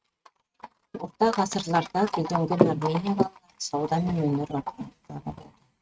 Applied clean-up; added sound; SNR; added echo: neural mask model RNNoise.